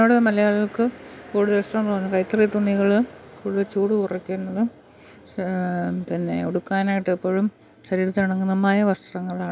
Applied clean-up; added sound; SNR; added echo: none; none; none; none.